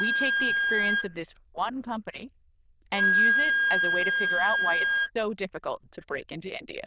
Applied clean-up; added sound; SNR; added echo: neural diffusion model UNIVERSE++.